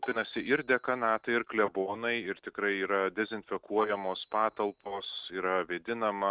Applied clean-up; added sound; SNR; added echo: neural mask model RNNoise.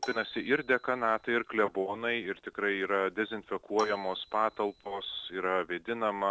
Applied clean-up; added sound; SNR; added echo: none; Marimba, xylophone; 18 dB; none.